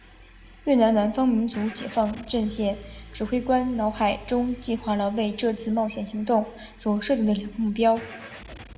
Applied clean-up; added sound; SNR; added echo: none; Engine starting / Car; 19 dB; reverberation time 1.0 s.